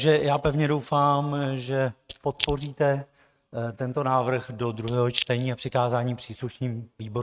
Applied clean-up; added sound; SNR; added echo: neural mask model RNNoise.